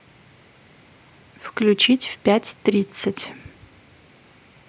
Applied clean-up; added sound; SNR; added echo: none; none; none; none.